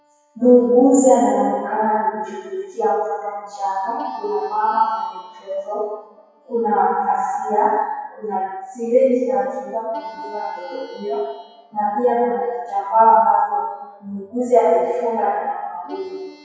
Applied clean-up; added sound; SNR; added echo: classical method WPE with log-MMSE.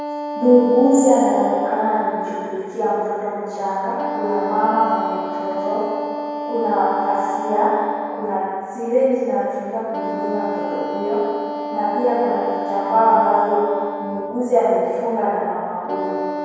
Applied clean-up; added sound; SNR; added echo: none; Wind instrument, woodwind instrument; 8 dB; reverberation time 2.2 s.